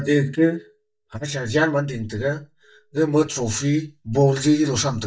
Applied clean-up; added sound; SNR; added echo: neural mask model DeepFilterNet 3.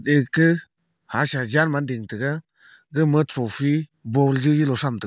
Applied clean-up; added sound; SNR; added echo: none; none; none; none.